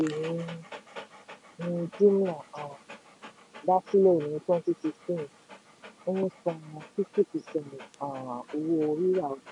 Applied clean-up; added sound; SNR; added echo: none; Dog; 20 dB; none.